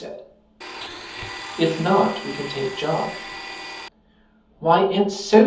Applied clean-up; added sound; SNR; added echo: none; Domestic sounds, home sounds; 12 dB; reverberation time 0.7 s.